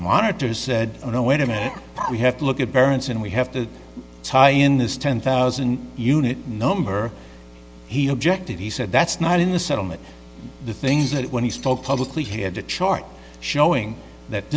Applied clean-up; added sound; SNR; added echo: none; Shatter; 17 dB; none.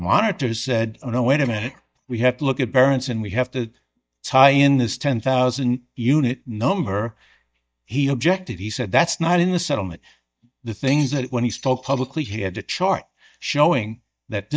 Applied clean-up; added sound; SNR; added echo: neural mask model DeepFilterNet 3.